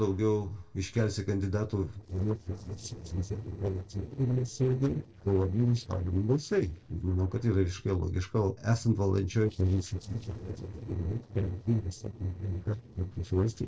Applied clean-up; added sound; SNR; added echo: neural separator model SepFormer DNS4.